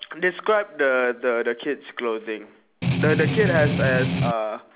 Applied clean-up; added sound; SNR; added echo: none; Strum; -2 dB; none.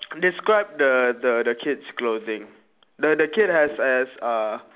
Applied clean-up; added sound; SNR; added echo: none; none; none; none.